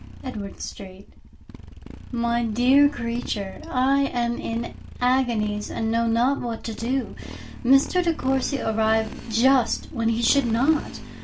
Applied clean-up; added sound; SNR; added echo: none; Motorcycle; 14 dB; reverberation time 0.2 s.